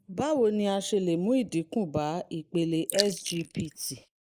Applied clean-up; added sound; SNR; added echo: neural mask model Resemble Enhance denoiser.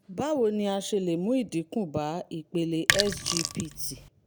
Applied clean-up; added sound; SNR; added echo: none; Sink (filling or washing); 0 dB; none.